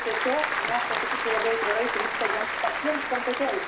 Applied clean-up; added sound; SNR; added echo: none; Applause / Crowd; -1 dB; none.